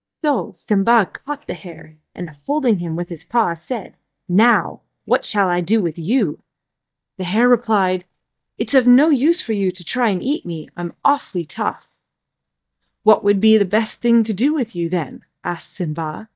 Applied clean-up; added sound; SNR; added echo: neural mask model DeepFilterNet 3.